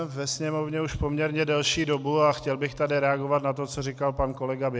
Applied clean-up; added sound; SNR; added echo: none; Organ; 19 dB; none.